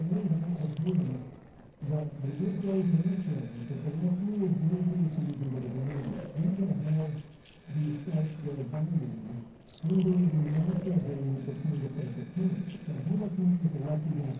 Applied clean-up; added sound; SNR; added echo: neural separator model SepFormer DNS4.